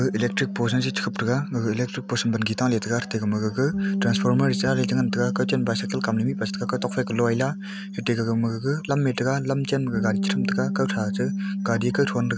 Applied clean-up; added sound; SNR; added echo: none; Bass guitar; 5 dB; none.